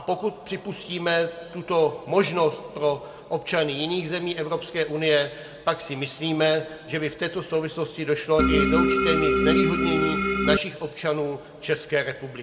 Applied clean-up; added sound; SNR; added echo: none; Organ; -4 dB; reverberation time 1.6 s.